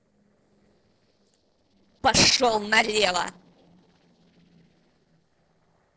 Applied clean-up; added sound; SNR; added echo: neural separator model SepFormer DNS4.